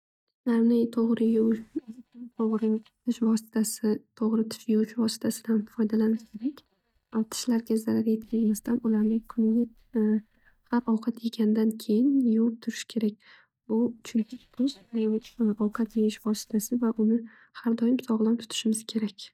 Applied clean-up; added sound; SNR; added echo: neural mask model DeepFilterNet 3.